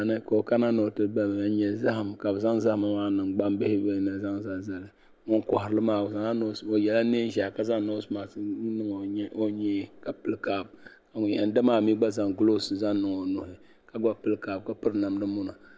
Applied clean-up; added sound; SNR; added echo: none; none; none; none.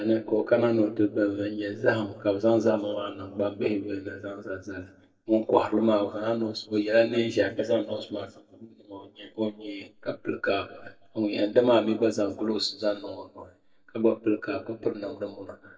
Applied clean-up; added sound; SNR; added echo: neural mask model DeepFilterNet 3.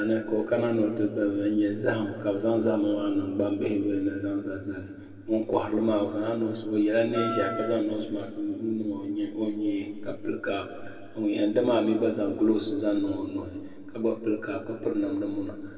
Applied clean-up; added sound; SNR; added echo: none; Wind instrument, woodwind instrument; 8 dB; reverberation time 1.9 s.